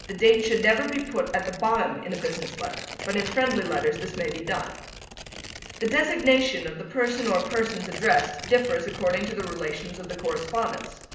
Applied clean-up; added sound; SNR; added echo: none; Tearing; 13 dB; reverberation time 0.8 s.